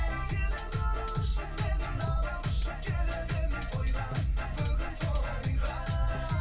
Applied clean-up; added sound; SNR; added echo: none; Hi-hat; 16 dB; reverberation time 0.2 s.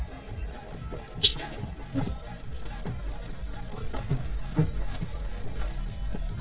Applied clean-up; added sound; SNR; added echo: neural mask model DeepFilterNet 3.